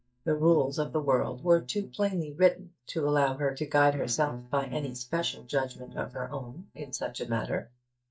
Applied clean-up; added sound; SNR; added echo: neural mask model DeepFilterNet 3.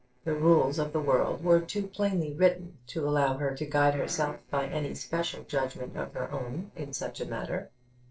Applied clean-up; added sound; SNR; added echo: neural separator model SepFormer DNS4.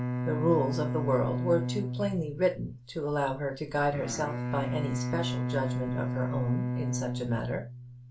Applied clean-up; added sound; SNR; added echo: none; Bowed string instrument; 2 dB; reverberation time 0.3 s.